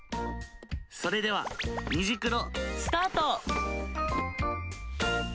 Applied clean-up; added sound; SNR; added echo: none; Drawer open or close; 15 dB; none.